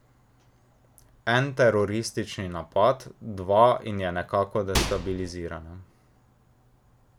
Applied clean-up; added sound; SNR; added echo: none; Microwave oven; 1 dB; none.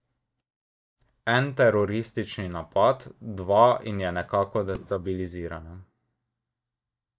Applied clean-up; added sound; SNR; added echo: neural mask model DeepFilterNet 3.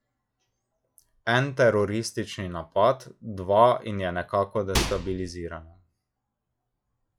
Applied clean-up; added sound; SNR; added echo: classical method log-MMSE.